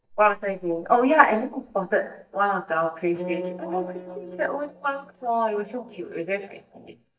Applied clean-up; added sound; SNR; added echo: neural mask model DeepFilterNet 3.